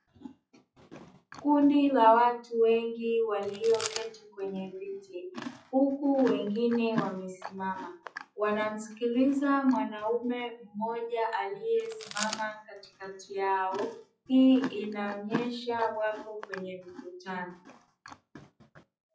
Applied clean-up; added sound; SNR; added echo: classical method WPE with log-MMSE.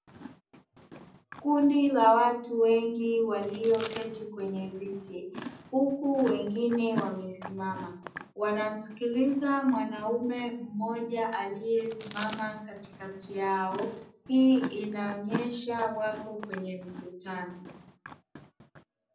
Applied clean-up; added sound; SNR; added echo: none; Chewing, mastication; 14 dB; reverberation time 0.6 s.